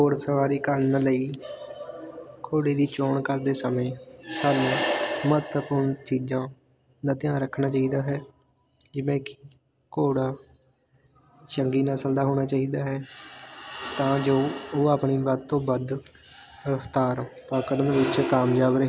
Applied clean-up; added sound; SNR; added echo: none; none; none; none.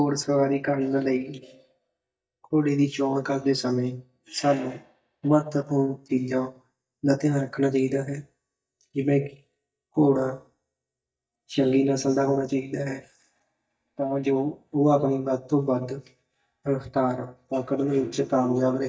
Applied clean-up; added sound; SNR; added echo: neural mask model DeepFilterNet 3.